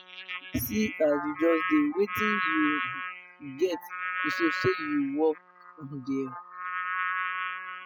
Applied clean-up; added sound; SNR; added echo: classical method spectral subtraction.